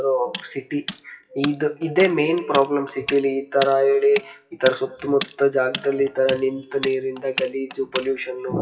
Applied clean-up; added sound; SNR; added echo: classical method WPE with log-MMSE.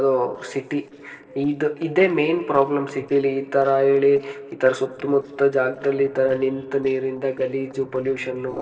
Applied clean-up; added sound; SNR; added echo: neural separator model SepFormer DNS4.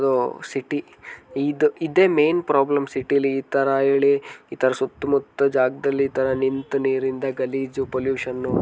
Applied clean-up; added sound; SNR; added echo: none; none; none; none.